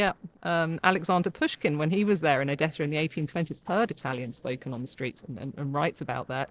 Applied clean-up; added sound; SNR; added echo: neural separator model SepFormer DNS4.